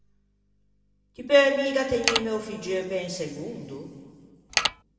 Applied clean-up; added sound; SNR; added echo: none; Mechanisms; -2 dB; reverberation time 2.1 s.